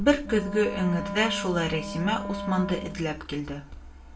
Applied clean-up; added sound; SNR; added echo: none; Wind instrument, woodwind instrument; 9 dB; reverberation time 0.3 s.